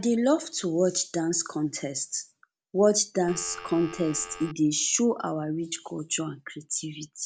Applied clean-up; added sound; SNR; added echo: none; Telephone; 14 dB; none.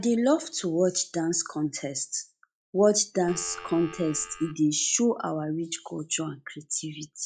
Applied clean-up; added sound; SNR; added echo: classical method log-MMSE.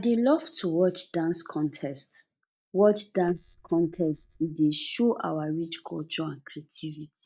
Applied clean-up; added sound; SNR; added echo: neural mask model DeepFilterNet 3.